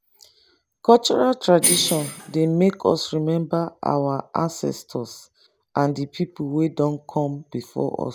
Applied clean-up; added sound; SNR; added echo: none; Bell; 3 dB; none.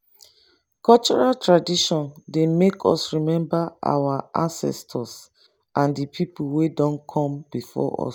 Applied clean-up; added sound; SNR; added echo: none; none; none; none.